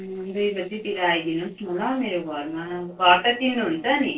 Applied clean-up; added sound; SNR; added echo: neural separator model SepFormer DNS4.